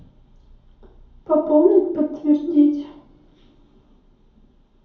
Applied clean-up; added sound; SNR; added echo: none; none; none; reverberation time 2.3 s.